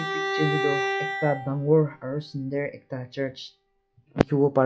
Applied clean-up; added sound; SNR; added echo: classical method log-MMSE.